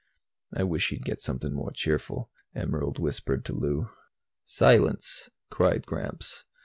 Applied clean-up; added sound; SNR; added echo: none; none; none; none.